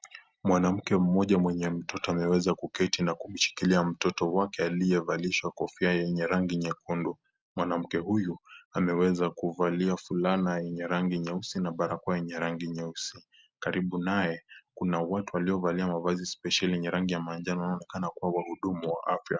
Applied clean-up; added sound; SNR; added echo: none; none; none; none.